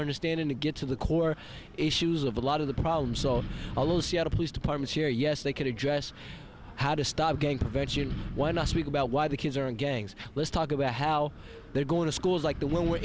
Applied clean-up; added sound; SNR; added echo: none; Wind; 12 dB; none.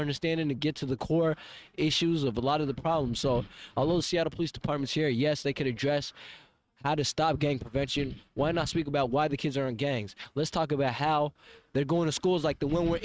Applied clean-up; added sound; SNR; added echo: neural mask model RNNoise.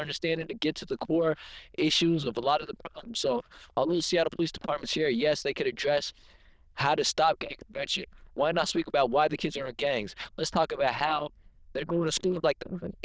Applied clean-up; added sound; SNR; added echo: neural diffusion model UNIVERSE++.